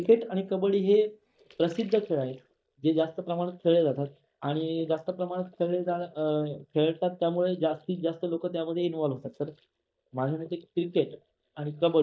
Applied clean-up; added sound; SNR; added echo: neural mask model DeepFilterNet 3.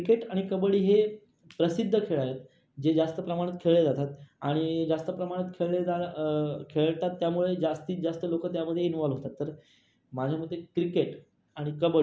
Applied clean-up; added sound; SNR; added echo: none; none; none; none.